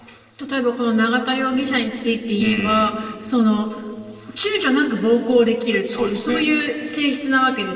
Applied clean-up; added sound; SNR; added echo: neural separator model SepFormer DNS4.